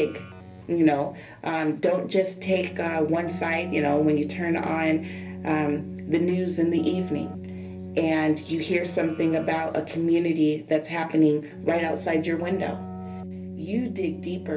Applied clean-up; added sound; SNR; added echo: none; Keyboard (musical); 12 dB; reverberation time 0.3 s.